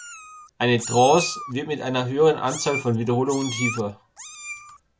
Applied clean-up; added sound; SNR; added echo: none; Meow; 12 dB; none.